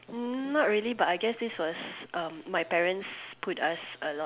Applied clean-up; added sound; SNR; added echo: none; none; none; none.